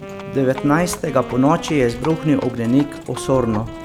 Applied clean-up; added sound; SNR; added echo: none; Livestock, farm animals, working animals + Wind instrument, woodwind instrument; 12 dB; none.